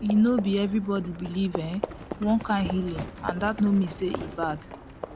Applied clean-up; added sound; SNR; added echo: none; Livestock, farm animals, working animals; 10 dB; none.